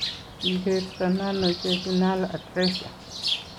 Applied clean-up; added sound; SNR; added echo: none; Bird; 6 dB; none.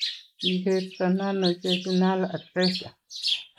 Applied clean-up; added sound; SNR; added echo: neural mask model Resemble Enhance denoiser.